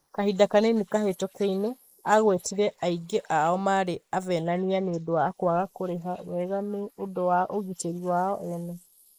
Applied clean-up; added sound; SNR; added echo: neural mask model Resemble Enhance denoiser.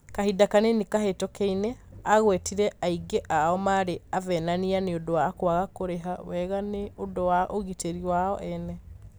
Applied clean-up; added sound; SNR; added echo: none; none; none; none.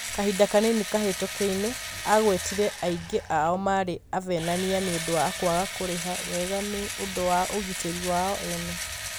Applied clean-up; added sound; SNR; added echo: none; Engine / Drill; 8 dB; none.